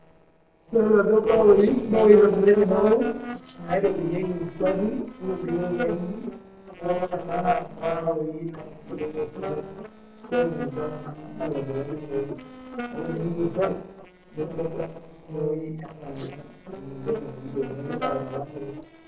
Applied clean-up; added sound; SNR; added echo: neural separator model SepFormer DNS4.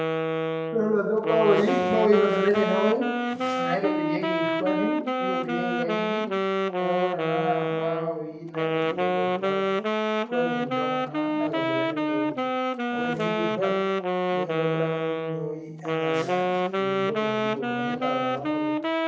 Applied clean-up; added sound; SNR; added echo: none; Wind instrument, woodwind instrument; -3 dB; reverberation time 0.8 s.